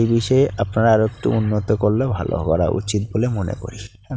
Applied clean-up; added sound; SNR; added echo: none; none; none; none.